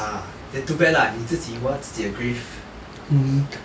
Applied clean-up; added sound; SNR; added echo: none; none; none; none.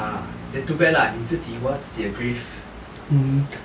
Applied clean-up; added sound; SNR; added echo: none; Bass guitar; 17 dB; none.